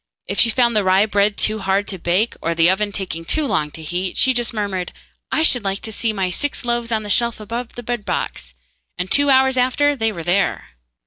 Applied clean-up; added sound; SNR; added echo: none; none; none; none.